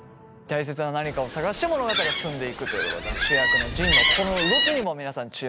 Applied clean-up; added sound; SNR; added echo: none; Gull, seagull; -3 dB; none.